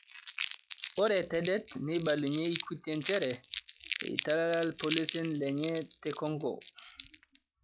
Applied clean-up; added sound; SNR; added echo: classical method log-MMSE.